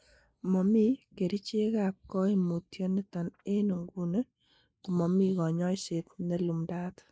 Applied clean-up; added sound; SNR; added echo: neural mask model Resemble Enhance denoiser.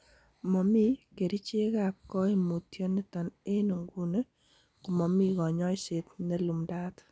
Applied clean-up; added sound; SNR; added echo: none; none; none; none.